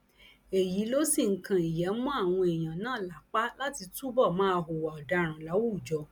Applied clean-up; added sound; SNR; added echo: none; none; none; none.